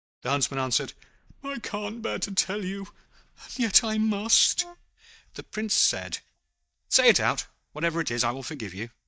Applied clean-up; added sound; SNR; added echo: neural mask model DeepFilterNet 3.